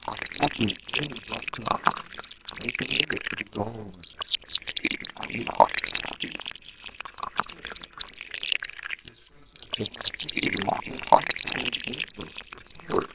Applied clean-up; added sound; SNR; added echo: neural separator model SepFormer WHAMR!.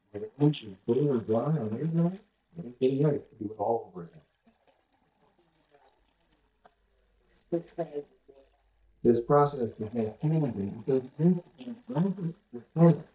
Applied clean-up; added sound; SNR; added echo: neural mask model DeepFilterNet 3.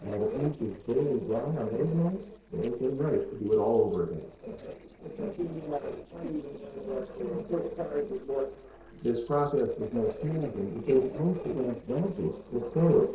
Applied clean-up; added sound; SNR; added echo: neural separator model SepFormer DNS4.